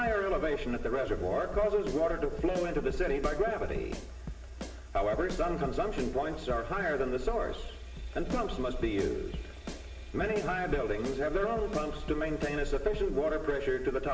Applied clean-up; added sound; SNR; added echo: none; Drum kit; 14 dB; reverberation time 0.8 s.